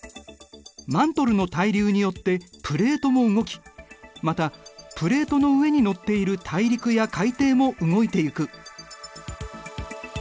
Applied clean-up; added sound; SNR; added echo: none; none; none; none.